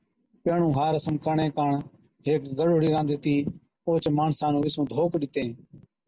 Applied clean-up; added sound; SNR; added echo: none; none; none; none.